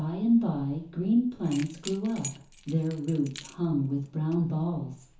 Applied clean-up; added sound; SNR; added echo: none; Keys jangling; 19 dB; reverberation time 0.9 s.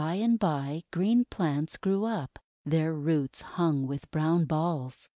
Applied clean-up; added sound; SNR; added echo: none; none; none; none.